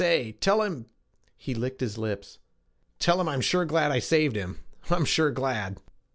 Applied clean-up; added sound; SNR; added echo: none; none; none; none.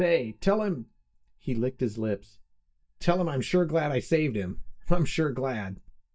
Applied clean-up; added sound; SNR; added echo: neural mask model DeepFilterNet 3.